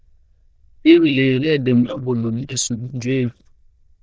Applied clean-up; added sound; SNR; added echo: neural diffusion model UNIVERSE++.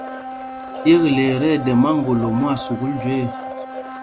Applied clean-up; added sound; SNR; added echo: none; Domestic sounds, home sounds; 11 dB; none.